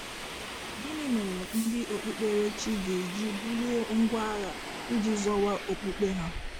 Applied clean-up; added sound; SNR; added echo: none; Subway, metro, underground; 8 dB; none.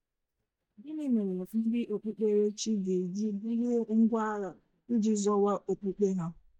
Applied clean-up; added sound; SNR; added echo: neural mask model DeepFilterNet 3.